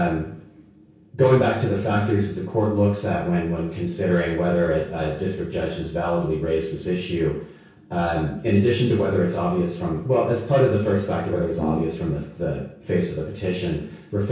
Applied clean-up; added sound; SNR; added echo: none; Brass instrument; 7 dB; reverberation time 0.6 s.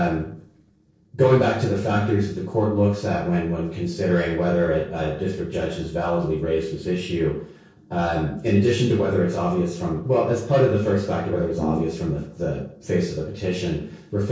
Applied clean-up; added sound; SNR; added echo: neural separator model SepFormer DNS4.